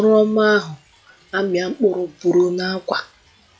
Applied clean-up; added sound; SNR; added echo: classical method log-MMSE.